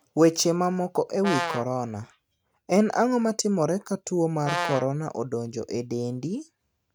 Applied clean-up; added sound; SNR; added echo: neural mask model RNNoise.